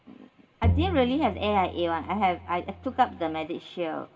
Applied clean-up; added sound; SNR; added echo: none; Bowed string instrument; 5 dB; reverberation time 0.2 s.